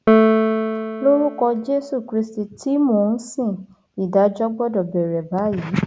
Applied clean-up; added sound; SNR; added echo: none; Piano; 1 dB; none.